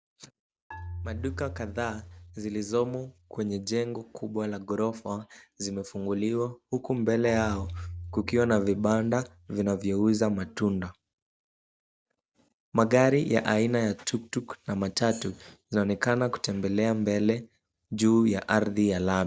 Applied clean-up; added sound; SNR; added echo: none; Marimba, xylophone; 14 dB; none.